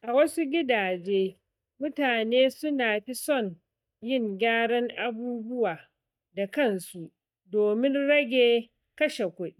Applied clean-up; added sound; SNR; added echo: neural mask model DeepFilterNet 3.